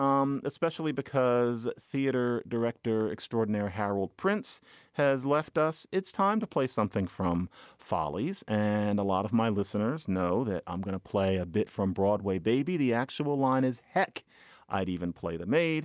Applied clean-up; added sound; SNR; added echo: none; none; none; none.